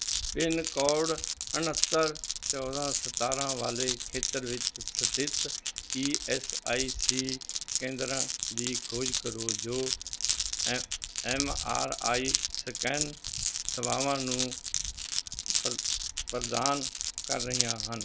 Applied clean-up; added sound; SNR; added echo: none; Glass; -1 dB; none.